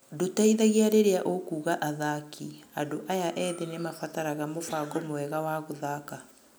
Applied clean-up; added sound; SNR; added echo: none; Cough; 18 dB; none.